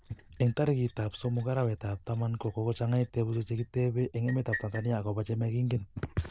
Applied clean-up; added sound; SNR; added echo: neural diffusion model UNIVERSE++.